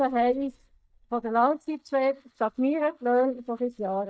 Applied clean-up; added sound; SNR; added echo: neural mask model DeepFilterNet 3.